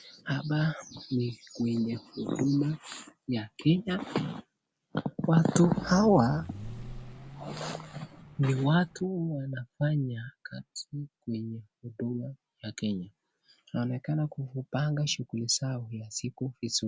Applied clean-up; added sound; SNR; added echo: none; Vehicle; 13 dB; none.